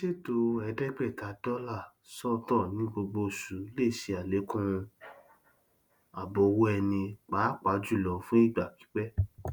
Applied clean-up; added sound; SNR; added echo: none; none; none; none.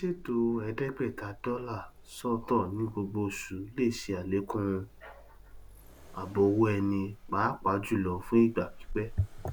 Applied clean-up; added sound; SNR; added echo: none; Accelerating, revving, vroom; 17 dB; none.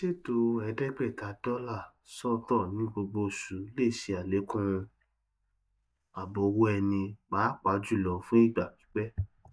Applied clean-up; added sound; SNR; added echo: neural mask model DeepFilterNet 3.